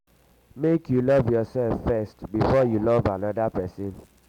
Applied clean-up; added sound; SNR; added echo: none; none; none; none.